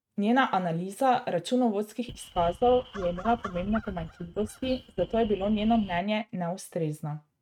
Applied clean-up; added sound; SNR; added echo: neural mask model RNNoise.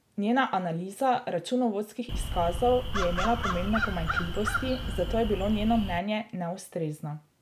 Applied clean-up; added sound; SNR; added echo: none; Crow; 2 dB; none.